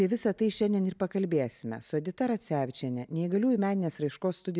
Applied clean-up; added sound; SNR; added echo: none; none; none; none.